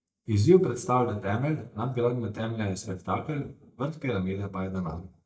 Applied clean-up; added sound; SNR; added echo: neural mask model DeepFilterNet 3.